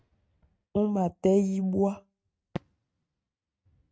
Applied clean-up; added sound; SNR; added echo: neural mask model RNNoise.